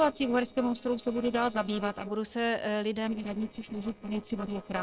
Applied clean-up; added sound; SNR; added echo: neural separator model SepFormer DNS4.